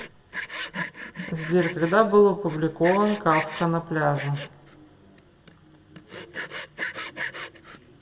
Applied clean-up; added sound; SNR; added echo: none; Sawing; 11 dB; reverberation time 0.7 s.